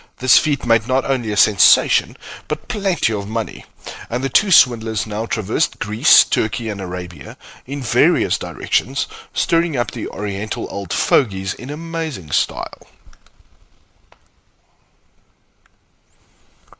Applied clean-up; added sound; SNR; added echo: neural mask model Resemble Enhance denoiser.